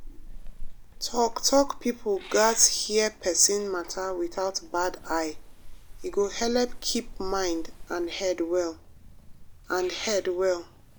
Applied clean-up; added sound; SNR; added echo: none; Meow / Purr; 11 dB; none.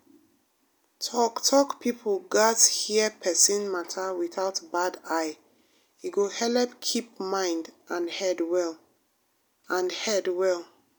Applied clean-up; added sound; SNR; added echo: none; none; none; none.